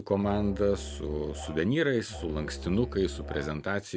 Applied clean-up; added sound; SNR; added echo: none; Musical instrument; 10 dB; none.